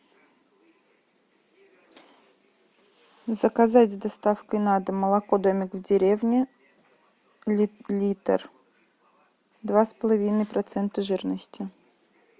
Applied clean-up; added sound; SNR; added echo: none; none; none; none.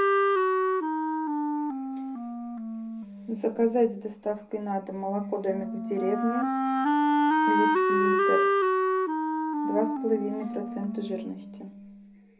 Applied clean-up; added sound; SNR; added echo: none; Wind instrument, woodwind instrument; -5 dB; reverberation time 0.3 s.